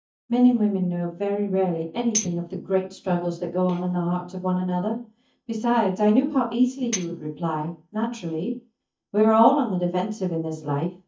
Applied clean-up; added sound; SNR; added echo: neural mask model DeepFilterNet 3.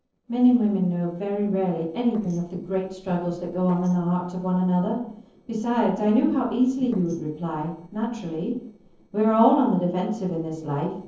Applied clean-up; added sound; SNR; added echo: neural separator model SepFormer DNS4.